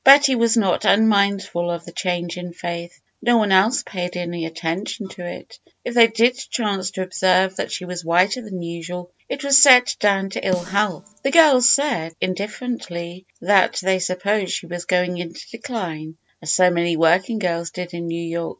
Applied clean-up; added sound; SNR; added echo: neural separator model SepFormer DNS4.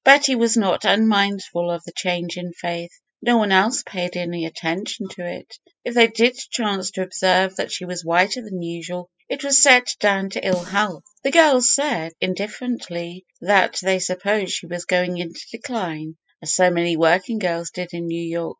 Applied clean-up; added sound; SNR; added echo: classical method spectral subtraction.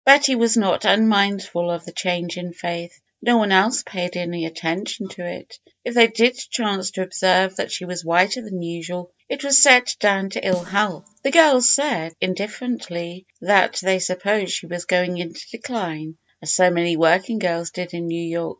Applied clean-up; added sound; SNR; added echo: neural mask model DeepFilterNet 3.